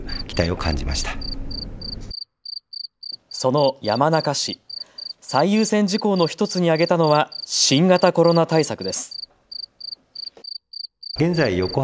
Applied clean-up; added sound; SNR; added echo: none; Cricket; 14 dB; none.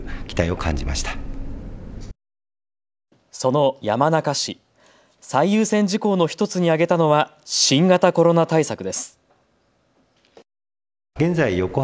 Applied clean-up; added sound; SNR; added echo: none; none; none; none.